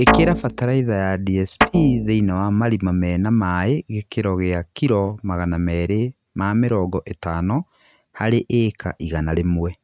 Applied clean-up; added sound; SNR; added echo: neural mask model RNNoise.